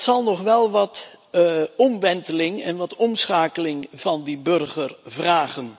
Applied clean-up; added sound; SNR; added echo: none; none; none; none.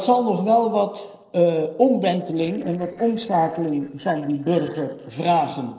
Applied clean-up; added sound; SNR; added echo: neural separator model SepFormer DNS4.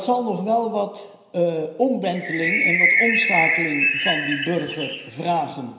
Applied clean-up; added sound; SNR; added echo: none; Bird; -3 dB; reverberation time 0.9 s.